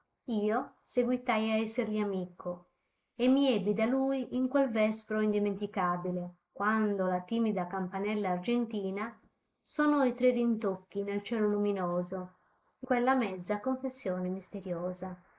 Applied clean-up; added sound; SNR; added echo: neural mask model Resemble Enhance denoiser.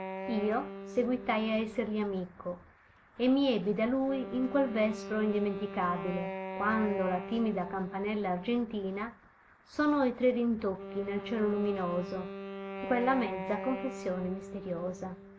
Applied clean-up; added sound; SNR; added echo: none; Wind instrument, woodwind instrument; 10 dB; none.